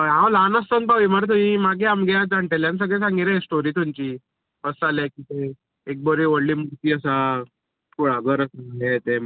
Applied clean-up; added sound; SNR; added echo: none; none; none; none.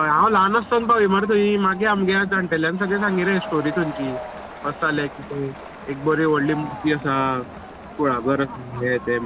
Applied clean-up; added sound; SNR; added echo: none; Crowd; 14 dB; none.